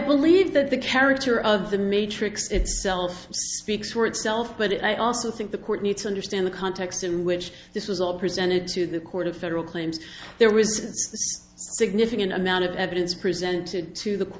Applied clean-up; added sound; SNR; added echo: none; none; none; none.